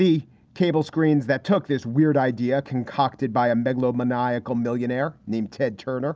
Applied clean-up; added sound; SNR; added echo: none; none; none; none.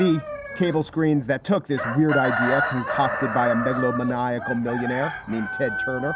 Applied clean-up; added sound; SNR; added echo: none; Chicken, rooster; 5 dB; none.